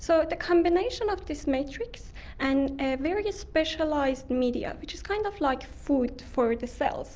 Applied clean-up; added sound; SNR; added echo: none; none; none; none.